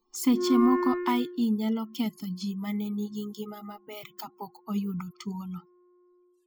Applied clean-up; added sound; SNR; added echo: classical method spectral subtraction.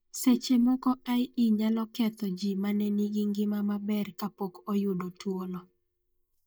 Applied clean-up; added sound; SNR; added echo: neural mask model DeepFilterNet 3.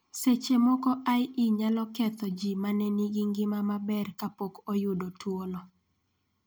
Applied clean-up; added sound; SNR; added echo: none; none; none; none.